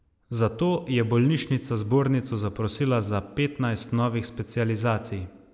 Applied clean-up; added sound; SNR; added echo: none; none; none; none.